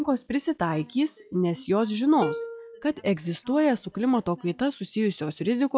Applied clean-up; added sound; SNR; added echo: classical method log-MMSE.